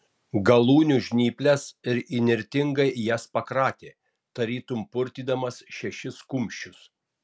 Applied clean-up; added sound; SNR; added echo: none; none; none; none.